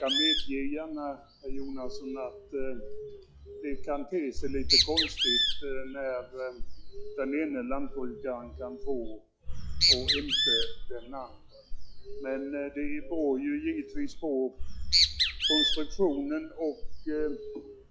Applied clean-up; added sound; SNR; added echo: classical method log-MMSE.